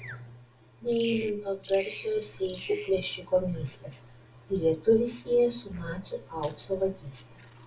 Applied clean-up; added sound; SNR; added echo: none; Bird vocalization, bird call, bird song; 19 dB; reverberation time 0.2 s.